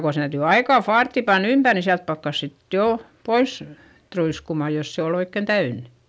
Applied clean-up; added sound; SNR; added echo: none; none; none; none.